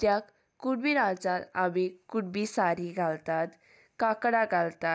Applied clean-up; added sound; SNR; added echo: none; none; none; none.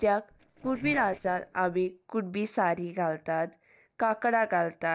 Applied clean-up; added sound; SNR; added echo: neural separator model SepFormer DNS4.